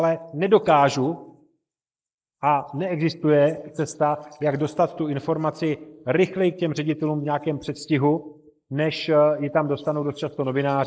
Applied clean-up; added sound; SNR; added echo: neural mask model Resemble Enhance denoiser.